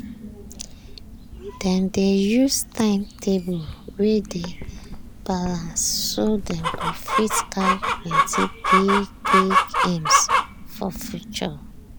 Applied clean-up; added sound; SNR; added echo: none; Chicken, rooster; 1 dB; none.